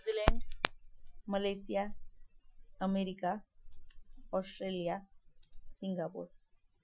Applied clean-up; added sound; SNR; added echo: classical method Wiener filter.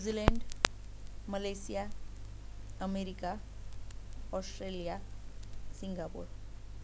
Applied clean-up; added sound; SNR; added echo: none; Crackle; -4 dB; none.